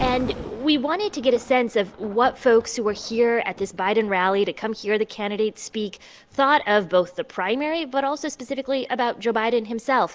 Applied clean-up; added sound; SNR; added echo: none; Thunder; 19 dB; none.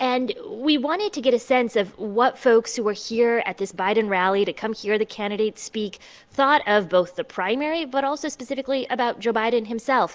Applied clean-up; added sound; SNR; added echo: none; none; none; none.